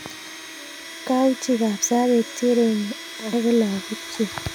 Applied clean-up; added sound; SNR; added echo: none; Domestic sounds, home sounds; 13 dB; none.